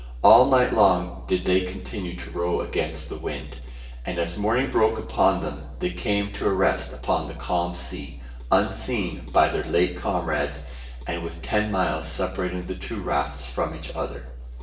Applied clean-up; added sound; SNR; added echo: none; none; none; reverberation time 0.8 s.